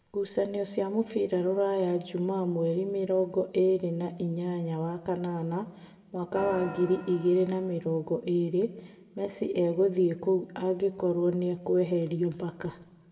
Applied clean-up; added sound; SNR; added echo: none; Organ; 14 dB; reverberation time 0.7 s.